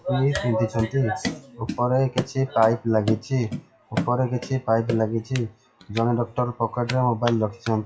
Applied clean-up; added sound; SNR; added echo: classical method WPE with log-MMSE.